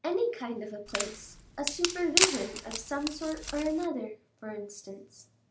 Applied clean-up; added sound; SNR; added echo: none; Wood; -1 dB; none.